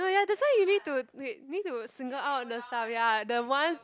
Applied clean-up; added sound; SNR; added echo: none; none; none; none.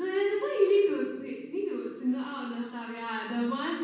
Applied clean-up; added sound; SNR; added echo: none; none; none; reverberation time 1.2 s.